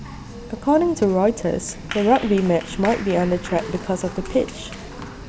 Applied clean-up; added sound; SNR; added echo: none; Applause; 12 dB; none.